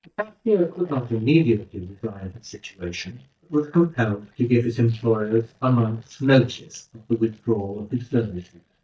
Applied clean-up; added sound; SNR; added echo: neural mask model DeepFilterNet 3.